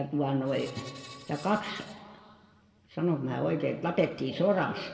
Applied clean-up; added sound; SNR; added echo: none; Screech; 18 dB; reverberation time 1.5 s.